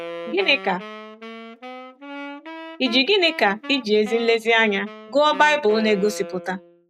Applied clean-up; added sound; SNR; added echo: none; Wind instrument, woodwind instrument; 15 dB; none.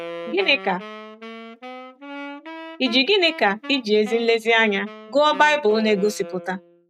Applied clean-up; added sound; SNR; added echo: neural mask model RNNoise.